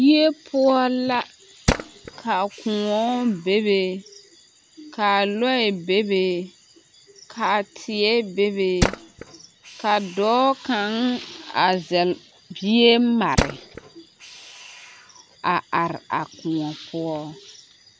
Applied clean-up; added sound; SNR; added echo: none; Tools; 7 dB; none.